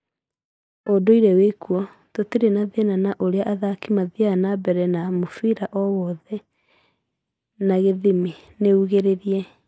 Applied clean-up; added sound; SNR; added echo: neural mask model DeepFilterNet 3.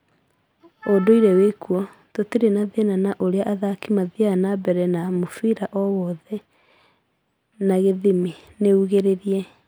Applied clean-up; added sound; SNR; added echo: none; Wind instrument, woodwind instrument; 20 dB; none.